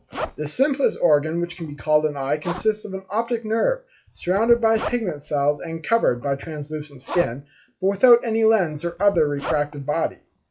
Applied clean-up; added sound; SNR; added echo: classical method log-MMSE.